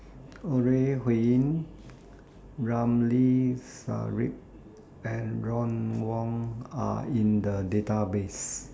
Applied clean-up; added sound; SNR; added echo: none; none; none; none.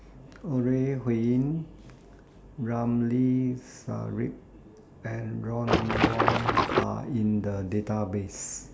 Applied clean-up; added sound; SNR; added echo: none; Water / Splash, splatter; -5 dB; none.